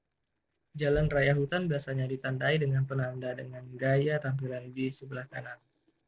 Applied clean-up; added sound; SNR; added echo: neural separator model SepFormer DNS4.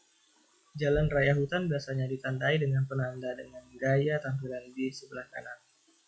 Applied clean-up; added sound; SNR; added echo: classical method log-MMSE.